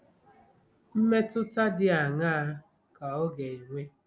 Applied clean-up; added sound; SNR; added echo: none; none; none; none.